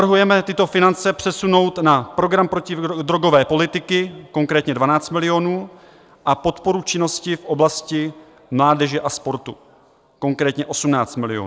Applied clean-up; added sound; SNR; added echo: none; none; none; none.